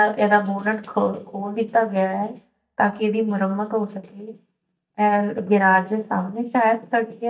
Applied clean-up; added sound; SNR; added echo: neural mask model DeepFilterNet 3.